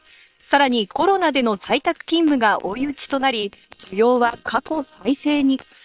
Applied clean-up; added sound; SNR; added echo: neural separator model SepFormer WHAM!.